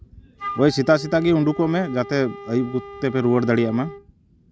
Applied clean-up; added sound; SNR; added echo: none; Wind instrument, woodwind instrument; 15 dB; none.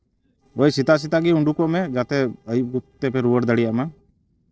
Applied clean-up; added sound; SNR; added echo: neural separator model SepFormer DNS4.